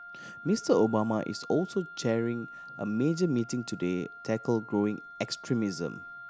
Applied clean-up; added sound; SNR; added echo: none; Wind instrument, woodwind instrument; 16 dB; none.